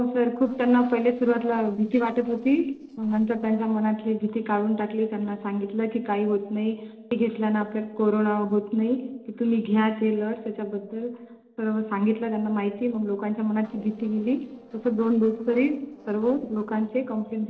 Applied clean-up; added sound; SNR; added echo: neural separator model SepFormer DNS4.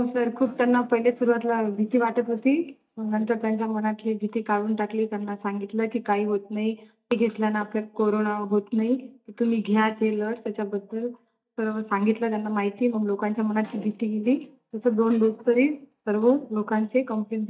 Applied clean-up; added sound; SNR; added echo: neural mask model DeepFilterNet 3.